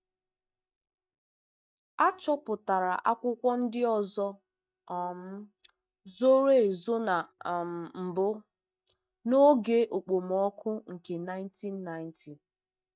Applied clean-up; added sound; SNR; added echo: neural mask model DeepFilterNet 3.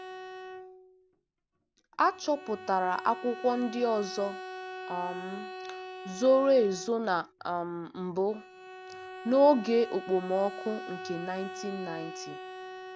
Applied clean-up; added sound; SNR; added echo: none; Bowed string instrument; 12 dB; none.